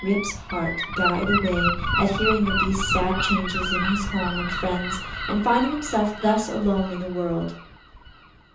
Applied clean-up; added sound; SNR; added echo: none; Gull, seagull; 3 dB; reverberation time 0.6 s.